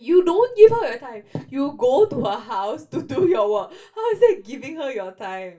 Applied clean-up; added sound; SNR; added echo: none; none; none; reverberation time 0.2 s.